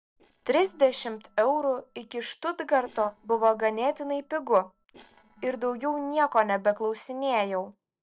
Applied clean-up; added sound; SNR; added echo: neural separator model SepFormer DNS4.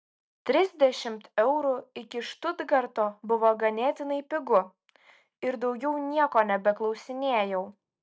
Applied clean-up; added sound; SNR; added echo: none; none; none; none.